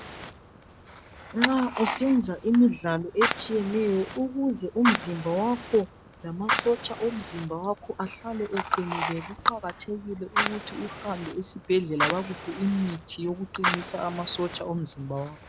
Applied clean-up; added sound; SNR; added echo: none; Fire; 6 dB; none.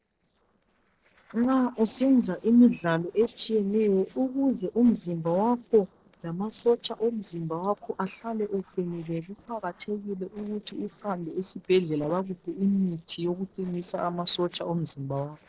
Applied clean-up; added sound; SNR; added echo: neural separator model SepFormer DNS4.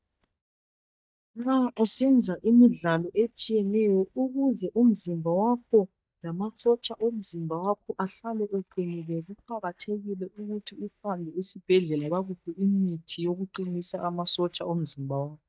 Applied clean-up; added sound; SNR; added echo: neural mask model DeepFilterNet 3.